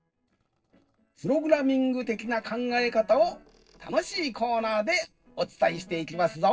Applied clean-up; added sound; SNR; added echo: neural separator model SepFormer DNS4.